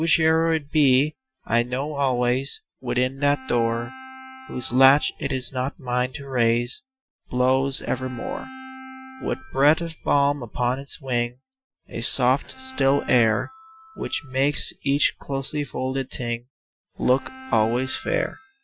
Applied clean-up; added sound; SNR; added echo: classical method Wiener filter.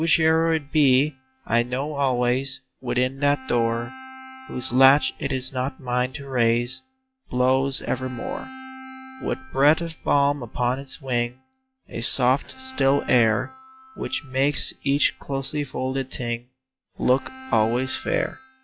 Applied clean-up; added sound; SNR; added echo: classical method log-MMSE.